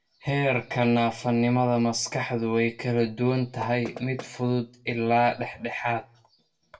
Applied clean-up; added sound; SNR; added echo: none; Knock; 17 dB; reverberation time 0.1 s.